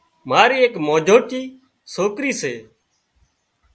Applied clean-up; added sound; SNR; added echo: none; none; none; none.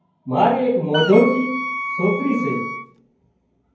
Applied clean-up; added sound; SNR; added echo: none; Wind instrument, woodwind instrument; 7 dB; reverberation time 0.9 s.